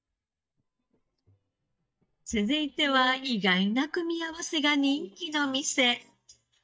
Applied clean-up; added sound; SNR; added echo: neural mask model DeepFilterNet 3.